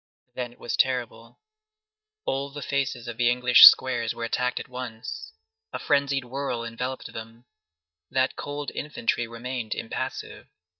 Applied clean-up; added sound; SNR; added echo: neural mask model DeepFilterNet 3.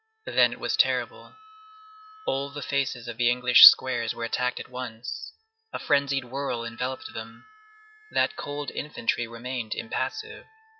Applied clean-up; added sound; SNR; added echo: classical method log-MMSE.